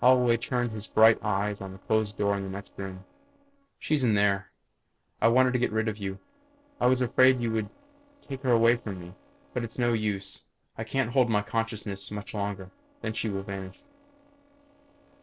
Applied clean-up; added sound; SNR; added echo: neural separator model SepFormer DNS4.